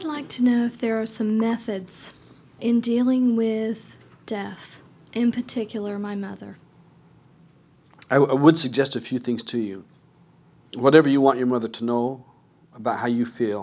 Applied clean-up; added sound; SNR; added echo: none; none; none; none.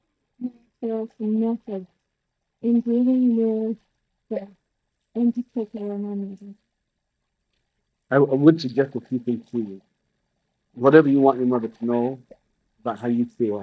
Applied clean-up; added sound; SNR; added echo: neural mask model DeepFilterNet 3.